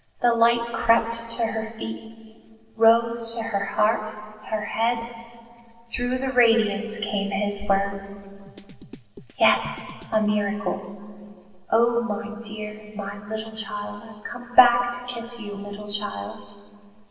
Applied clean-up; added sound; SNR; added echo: neural separator model SepFormer DNS4.